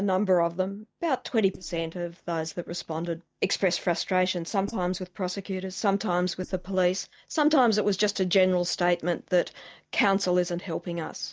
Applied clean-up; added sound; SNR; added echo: neural mask model DeepFilterNet 3.